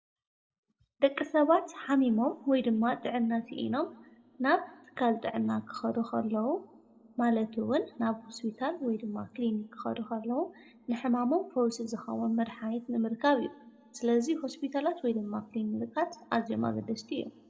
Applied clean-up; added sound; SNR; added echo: none; none; none; reverberation time 1.5 s.